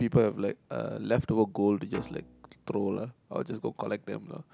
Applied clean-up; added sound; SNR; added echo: none; Guitar; 18 dB; none.